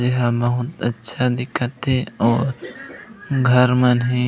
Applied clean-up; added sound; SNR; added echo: none; none; none; none.